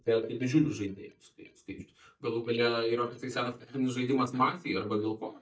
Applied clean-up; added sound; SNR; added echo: neural mask model DeepFilterNet 3.